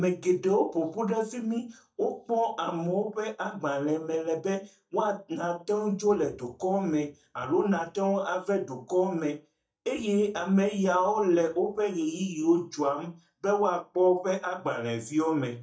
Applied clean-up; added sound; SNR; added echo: neural mask model DeepFilterNet 3.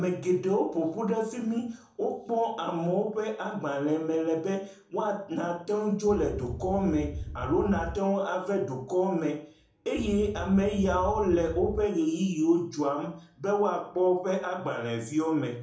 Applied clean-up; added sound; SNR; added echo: none; Wind; 9 dB; reverberation time 1.0 s.